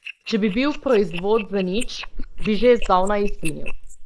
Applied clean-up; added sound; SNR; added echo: neural mask model Resemble Enhance denoiser.